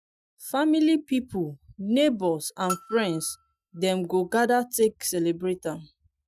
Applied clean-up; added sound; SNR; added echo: neural mask model RNNoise.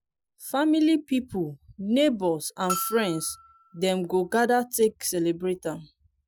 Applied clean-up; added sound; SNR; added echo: none; Bell; 12 dB; none.